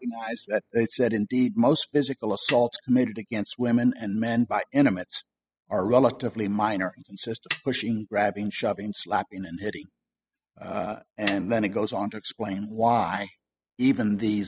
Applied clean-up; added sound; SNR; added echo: classical method spectral subtraction.